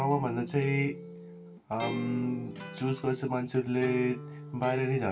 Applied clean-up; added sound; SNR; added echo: none; Acoustic guitar; 10 dB; reverberation time 0.2 s.